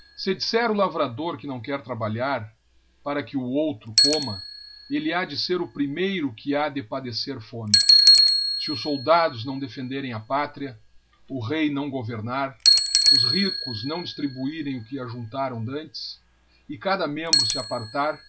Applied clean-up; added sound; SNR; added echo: none; Bicycle; -3 dB; none.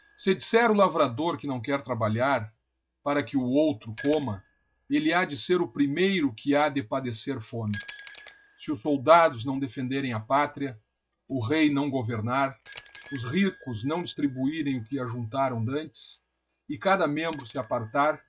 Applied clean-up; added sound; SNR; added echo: neural mask model RNNoise.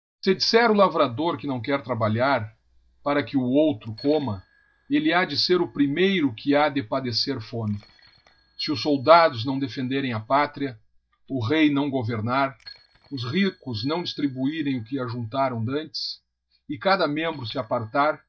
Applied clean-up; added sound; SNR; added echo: neural mask model DeepFilterNet 3.